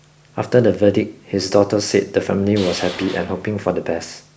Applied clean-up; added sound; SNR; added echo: none; Tools; 15 dB; none.